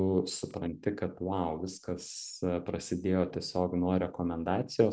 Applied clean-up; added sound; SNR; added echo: none; none; none; none.